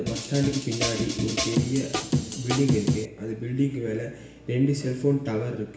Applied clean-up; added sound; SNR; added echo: none; Drum kit; 0 dB; reverberation time 0.8 s.